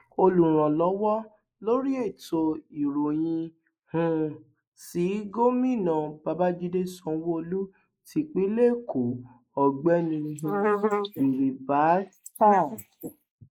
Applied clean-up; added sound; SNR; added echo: neural mask model Resemble Enhance denoiser.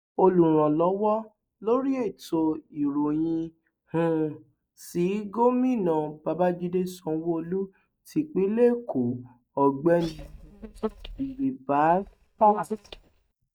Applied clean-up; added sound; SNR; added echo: neural mask model DeepFilterNet 3.